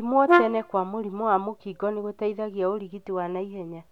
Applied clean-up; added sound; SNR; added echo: none; Brass instrument; -3 dB; none.